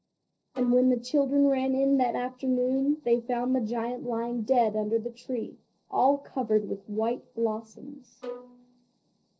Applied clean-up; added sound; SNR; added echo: neural separator model SepFormer DNS4.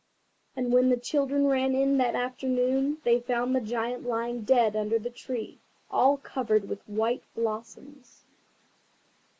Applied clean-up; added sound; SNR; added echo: none; none; none; none.